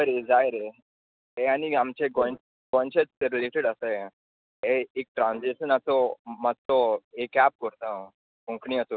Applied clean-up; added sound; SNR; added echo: none; none; none; none.